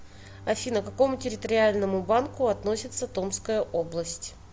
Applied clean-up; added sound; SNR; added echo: none; Bowed string instrument; 19 dB; none.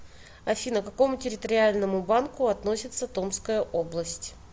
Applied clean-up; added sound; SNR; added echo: none; none; none; none.